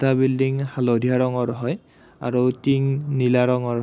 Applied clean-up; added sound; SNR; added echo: none; none; none; none.